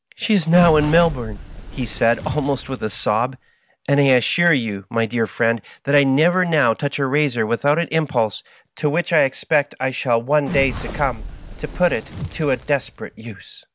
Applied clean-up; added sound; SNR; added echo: none; Crackle; 11 dB; none.